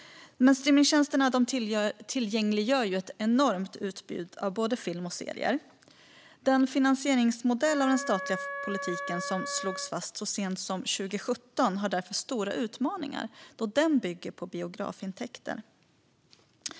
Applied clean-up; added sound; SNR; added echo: none; Wind instrument, woodwind instrument; 8 dB; none.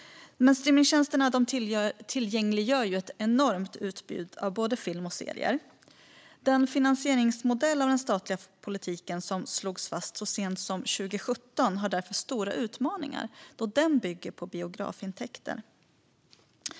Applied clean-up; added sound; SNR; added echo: none; none; none; none.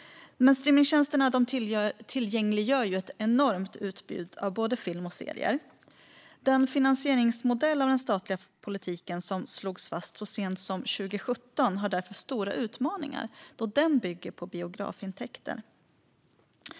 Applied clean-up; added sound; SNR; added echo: neural mask model Resemble Enhance denoiser.